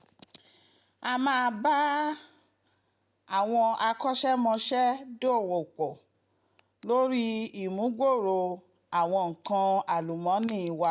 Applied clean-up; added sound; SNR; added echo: none; none; none; none.